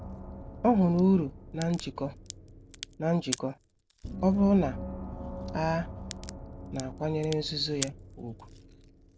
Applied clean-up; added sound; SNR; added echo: none; Crack + Gong; 11 dB; none.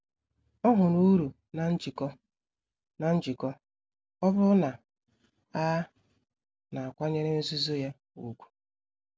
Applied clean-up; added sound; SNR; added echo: none; none; none; none.